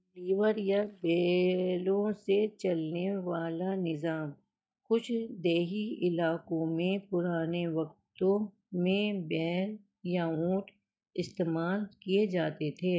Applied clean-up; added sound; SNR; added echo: neural mask model DeepFilterNet 3.